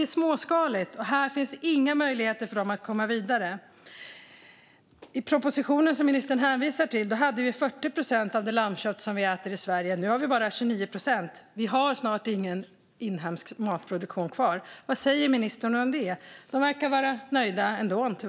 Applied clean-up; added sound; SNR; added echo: none; none; none; none.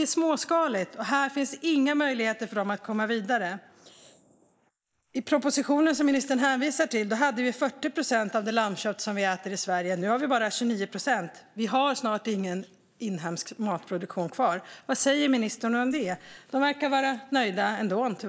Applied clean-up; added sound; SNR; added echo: neural mask model Resemble Enhance denoiser.